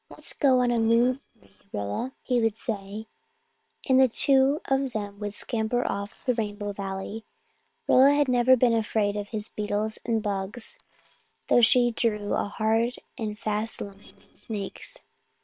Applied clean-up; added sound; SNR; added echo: neural separator model SepFormer WHAM!.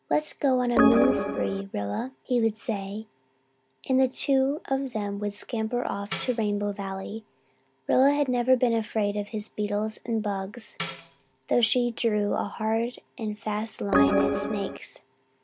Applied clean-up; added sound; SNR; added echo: none; Tambourine + Organ; 1 dB; none.